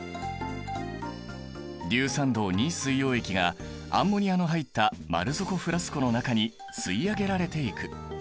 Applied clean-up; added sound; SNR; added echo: none; none; none; none.